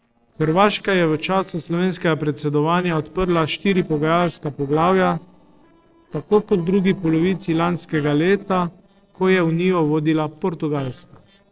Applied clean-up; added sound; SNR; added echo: neural separator model SepFormer DNS4.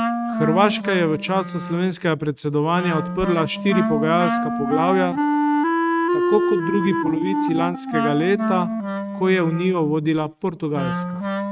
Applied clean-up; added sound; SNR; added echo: neural mask model RNNoise.